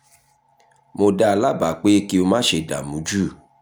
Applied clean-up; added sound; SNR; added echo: none; none; none; none.